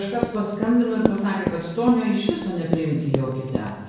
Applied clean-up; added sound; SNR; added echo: none; Run; 7 dB; reverberation time 0.9 s.